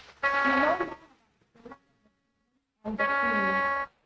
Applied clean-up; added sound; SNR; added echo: neural mask model RNNoise.